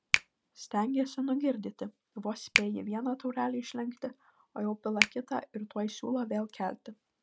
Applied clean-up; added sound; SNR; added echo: none; Finger snapping; 3 dB; none.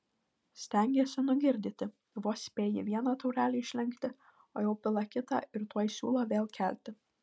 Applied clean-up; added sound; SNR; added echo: none; none; none; none.